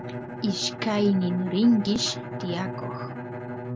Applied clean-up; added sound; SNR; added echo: none; Bowed string instrument; 8 dB; none.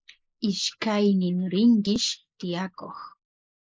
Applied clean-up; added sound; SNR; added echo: neural mask model Resemble Enhance denoiser.